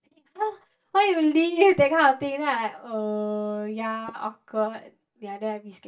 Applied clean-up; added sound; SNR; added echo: neural mask model DeepFilterNet 3.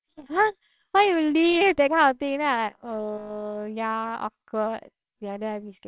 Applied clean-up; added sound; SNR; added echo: neural separator model SepFormer WHAMR!.